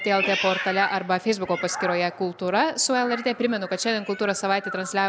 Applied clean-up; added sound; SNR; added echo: none; Meow; 9 dB; none.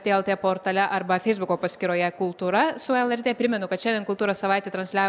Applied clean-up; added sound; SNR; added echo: none; none; none; none.